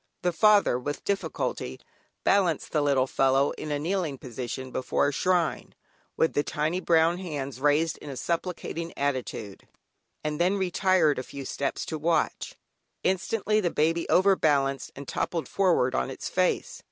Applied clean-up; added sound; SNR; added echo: none; none; none; none.